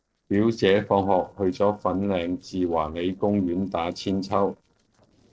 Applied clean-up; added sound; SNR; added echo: neural separator model SepFormer DNS4.